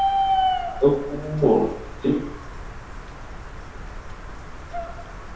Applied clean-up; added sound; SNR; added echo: none; Bird; 1 dB; reverberation time 2.4 s.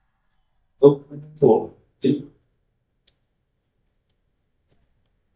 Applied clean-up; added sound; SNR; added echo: neural mask model DeepFilterNet 3.